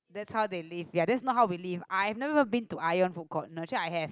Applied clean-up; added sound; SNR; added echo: none; none; none; none.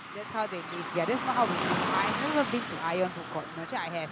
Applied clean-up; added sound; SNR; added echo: none; Car passing by / Traffic noise, roadway noise; 2 dB; none.